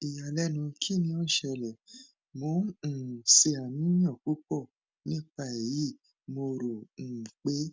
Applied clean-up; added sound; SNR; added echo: none; none; none; none.